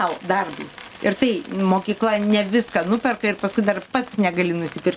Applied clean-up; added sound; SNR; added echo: none; Coin (dropping); 18 dB; none.